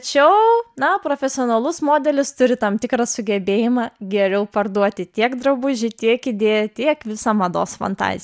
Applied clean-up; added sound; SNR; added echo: none; none; none; none.